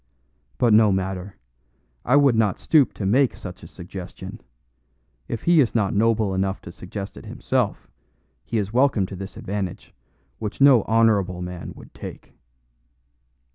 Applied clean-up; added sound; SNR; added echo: none; none; none; none.